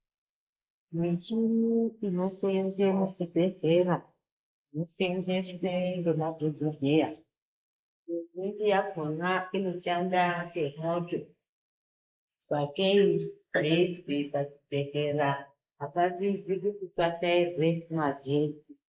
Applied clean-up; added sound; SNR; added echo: neural mask model Resemble Enhance denoiser.